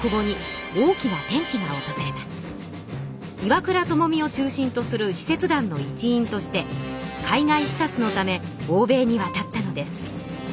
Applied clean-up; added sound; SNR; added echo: none; Wind instrument, woodwind instrument; 14 dB; none.